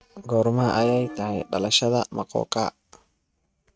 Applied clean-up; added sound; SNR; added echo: neural mask model RNNoise.